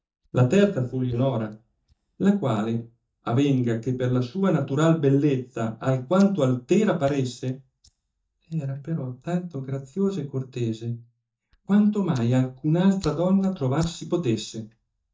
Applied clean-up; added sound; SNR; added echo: neural mask model DeepFilterNet 3.